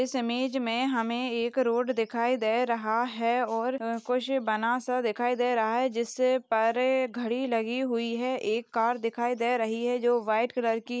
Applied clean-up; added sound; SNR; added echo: none; none; none; none.